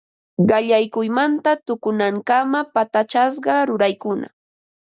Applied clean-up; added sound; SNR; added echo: none; none; none; none.